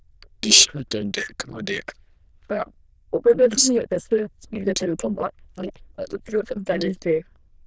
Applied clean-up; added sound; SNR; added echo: neural diffusion model UNIVERSE++.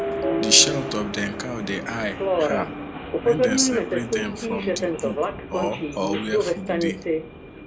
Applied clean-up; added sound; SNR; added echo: none; Subway, metro, underground; -1 dB; none.